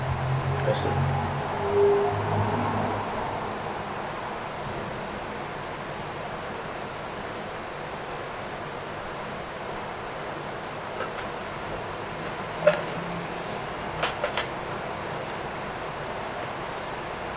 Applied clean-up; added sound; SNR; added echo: none; none; none; none.